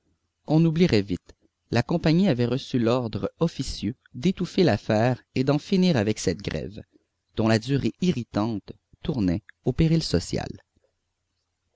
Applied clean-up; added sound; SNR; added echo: none; none; none; none.